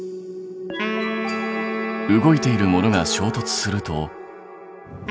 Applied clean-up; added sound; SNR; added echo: none; Wind instrument, woodwind instrument; 7 dB; none.